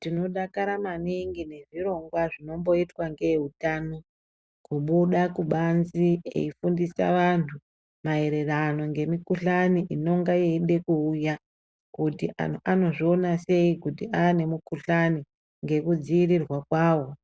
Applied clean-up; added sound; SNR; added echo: none; none; none; none.